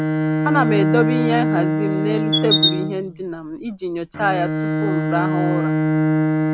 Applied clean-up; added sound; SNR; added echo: none; Chirp, tweet + Bowed string instrument; -5 dB; none.